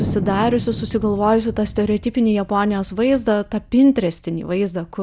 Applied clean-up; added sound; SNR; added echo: none; Thunder; 13 dB; none.